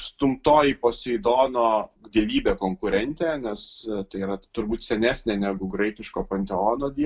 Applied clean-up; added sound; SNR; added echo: none; none; none; none.